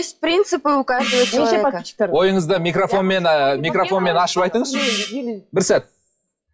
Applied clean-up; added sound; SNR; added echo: classical method WPE with log-MMSE.